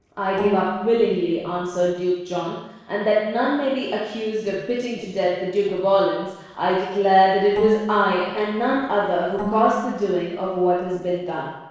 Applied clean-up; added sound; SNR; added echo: neural separator model SepFormer DNS4.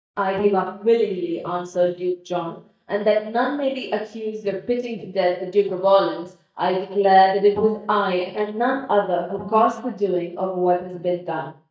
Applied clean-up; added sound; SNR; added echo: neural mask model DeepFilterNet 3.